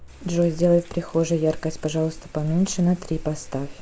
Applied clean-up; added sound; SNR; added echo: none; Crackle; 14 dB; none.